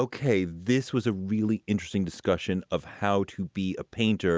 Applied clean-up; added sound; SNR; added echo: none; none; none; none.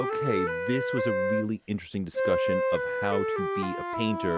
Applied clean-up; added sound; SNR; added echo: none; Wind instrument, woodwind instrument; -2 dB; none.